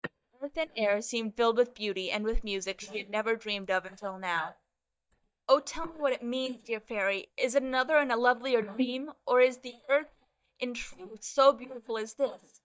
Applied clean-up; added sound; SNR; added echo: neural mask model DeepFilterNet 3.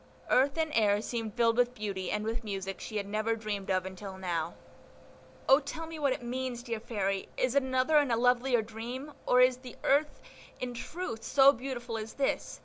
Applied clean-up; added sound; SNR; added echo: none; none; none; none.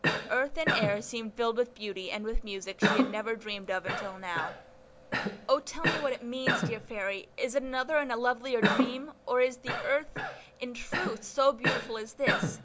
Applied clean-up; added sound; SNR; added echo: none; Cough; 2 dB; none.